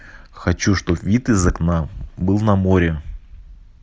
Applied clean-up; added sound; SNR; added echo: none; none; none; none.